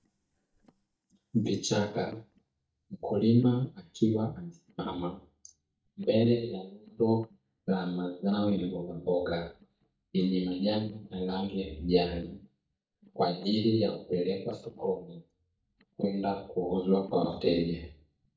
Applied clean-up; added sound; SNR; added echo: neural mask model DeepFilterNet 3.